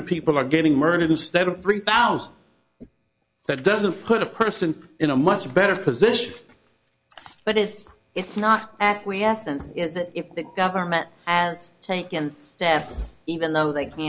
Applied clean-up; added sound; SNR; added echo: none; none; none; none.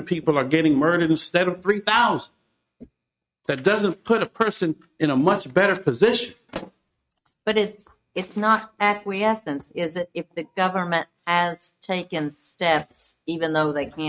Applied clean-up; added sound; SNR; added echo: neural mask model RNNoise.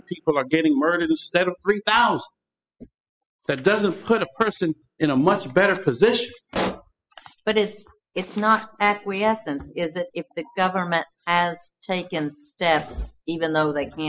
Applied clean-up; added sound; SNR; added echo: classical method spectral subtraction.